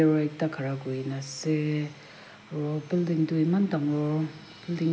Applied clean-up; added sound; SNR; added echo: none; none; none; none.